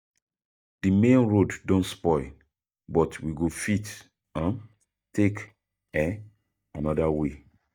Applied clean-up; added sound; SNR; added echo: neural mask model DeepFilterNet 3.